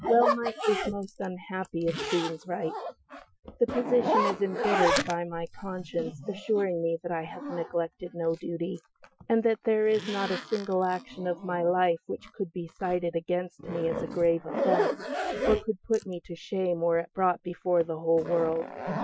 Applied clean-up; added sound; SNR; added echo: classical method Wiener filter.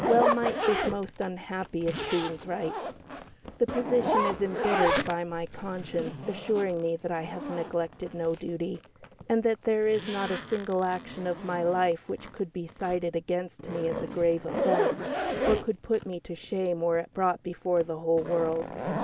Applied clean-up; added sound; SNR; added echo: none; Zipper (clothing); 4 dB; none.